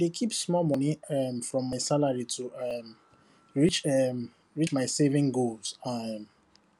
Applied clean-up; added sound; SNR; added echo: none; none; none; none.